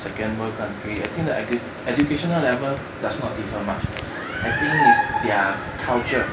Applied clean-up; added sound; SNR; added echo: none; none; none; none.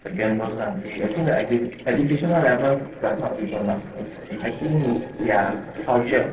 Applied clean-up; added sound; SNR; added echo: neural separator model SepFormer DNS4.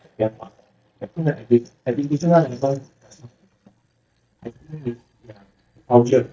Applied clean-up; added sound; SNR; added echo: neural mask model DeepFilterNet 3.